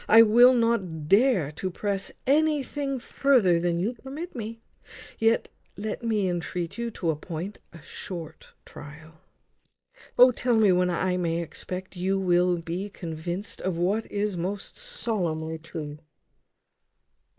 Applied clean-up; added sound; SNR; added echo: neural mask model Resemble Enhance denoiser.